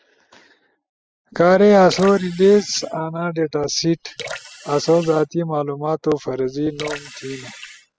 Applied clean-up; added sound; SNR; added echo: classical method spectral subtraction.